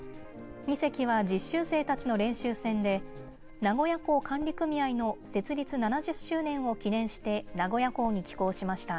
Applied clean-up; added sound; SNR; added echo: none; Writing; 15 dB; none.